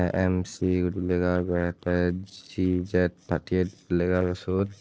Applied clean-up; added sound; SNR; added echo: neural separator model SepFormer DNS4.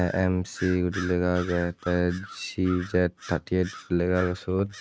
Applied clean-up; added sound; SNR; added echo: neural mask model RNNoise.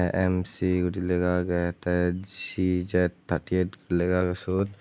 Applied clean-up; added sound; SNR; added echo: none; none; none; none.